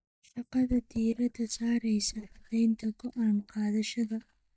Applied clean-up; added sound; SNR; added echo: neural mask model DeepFilterNet 3.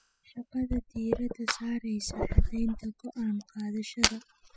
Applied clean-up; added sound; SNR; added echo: classical method spectral subtraction.